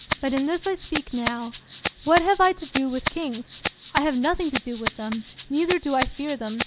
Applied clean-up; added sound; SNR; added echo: none; Rattle (instrument); 7 dB; none.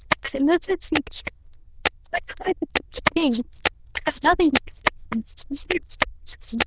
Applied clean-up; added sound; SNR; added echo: neural diffusion model UNIVERSE++.